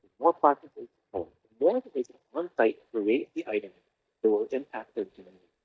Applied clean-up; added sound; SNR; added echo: neural mask model DeepFilterNet 3.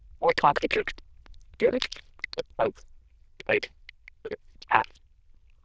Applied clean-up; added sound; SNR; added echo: neural diffusion model UNIVERSE++.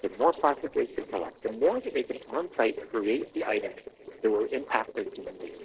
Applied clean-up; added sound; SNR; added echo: neural separator model SepFormer DNS4.